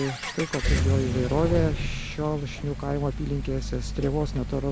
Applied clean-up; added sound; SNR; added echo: none; Accelerating, revving, vroom; 1 dB; none.